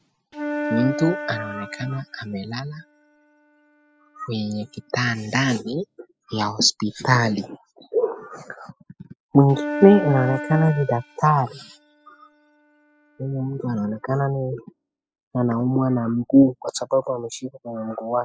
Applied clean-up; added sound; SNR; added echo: classical method spectral subtraction.